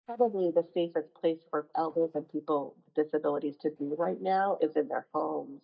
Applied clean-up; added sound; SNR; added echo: neural mask model DeepFilterNet 3.